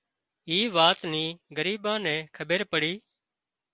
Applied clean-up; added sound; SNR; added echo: none; none; none; none.